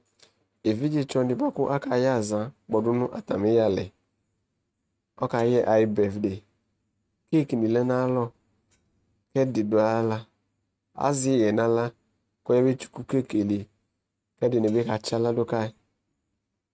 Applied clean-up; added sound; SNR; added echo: neural mask model RNNoise.